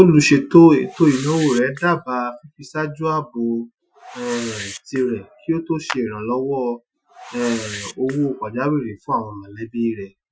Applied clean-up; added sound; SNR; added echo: classical method Wiener filter.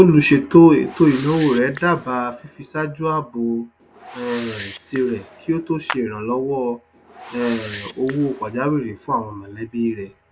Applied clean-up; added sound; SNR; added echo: none; Clapping + Whoosh, swoosh, swish; 17 dB; none.